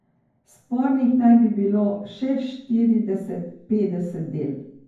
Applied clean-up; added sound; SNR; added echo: none; none; none; reverberation time 0.9 s.